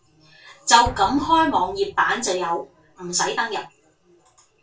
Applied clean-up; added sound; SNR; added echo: none; Explosion; 19 dB; reverberation time 0.2 s.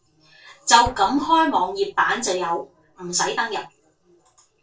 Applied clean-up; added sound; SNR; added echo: neural separator model SepFormer DNS4.